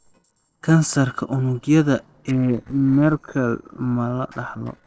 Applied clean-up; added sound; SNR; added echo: neural separator model SepFormer DNS4.